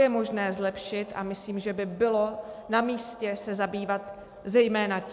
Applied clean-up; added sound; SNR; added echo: none; none; none; none.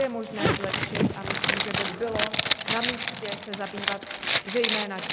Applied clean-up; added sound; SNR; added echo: none; Zipper (clothing); -4 dB; none.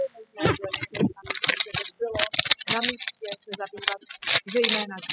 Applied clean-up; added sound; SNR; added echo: classical method spectral subtraction.